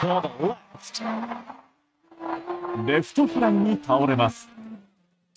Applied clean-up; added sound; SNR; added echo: neural mask model RNNoise.